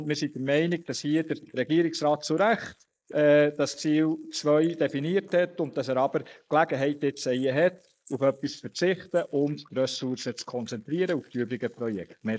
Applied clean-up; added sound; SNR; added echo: neural mask model Resemble Enhance denoiser.